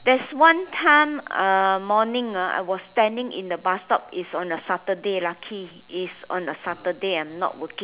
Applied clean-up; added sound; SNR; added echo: none; none; none; none.